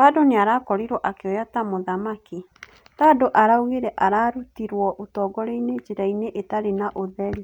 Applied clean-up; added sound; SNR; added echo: none; none; none; none.